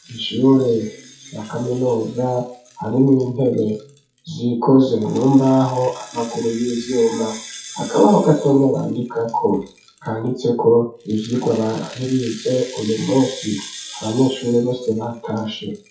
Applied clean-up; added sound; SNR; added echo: classical method WPE with log-MMSE.